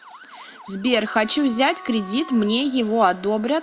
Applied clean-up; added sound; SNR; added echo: none; Motor vehicle (road) / Siren + Wind instrument, woodwind instrument; 20 dB; none.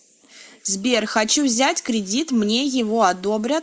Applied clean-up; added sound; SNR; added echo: neural mask model Resemble Enhance denoiser.